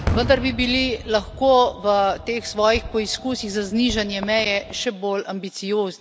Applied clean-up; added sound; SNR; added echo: none; Fireworks; 11 dB; none.